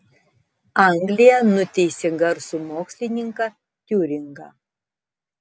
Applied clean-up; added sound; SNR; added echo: none; none; none; none.